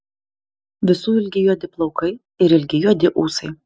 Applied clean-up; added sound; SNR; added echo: none; none; none; none.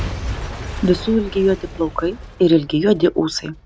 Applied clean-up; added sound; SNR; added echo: none; Shatter / Crushing / Boom; 11 dB; none.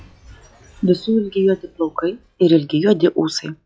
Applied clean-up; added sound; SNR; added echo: classical method log-MMSE.